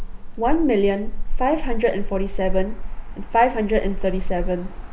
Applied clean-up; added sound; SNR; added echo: none; Motor vehicle (road); 0 dB; none.